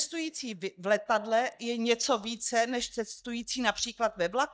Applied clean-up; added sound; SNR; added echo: neural mask model DeepFilterNet 3.